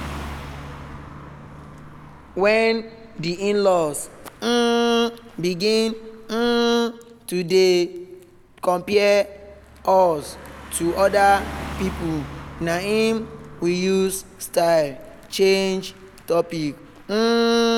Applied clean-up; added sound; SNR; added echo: none; Car passing by; 17 dB; none.